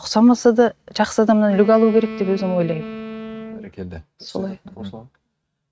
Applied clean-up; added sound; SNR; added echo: neural mask model RNNoise.